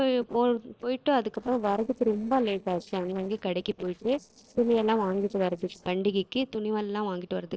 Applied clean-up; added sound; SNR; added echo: neural separator model SepFormer DNS4.